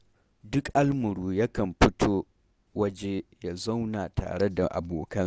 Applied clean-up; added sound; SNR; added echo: none; none; none; none.